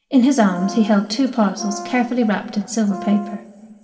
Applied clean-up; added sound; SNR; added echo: none; Brass instrument; 16 dB; reverberation time 2.6 s.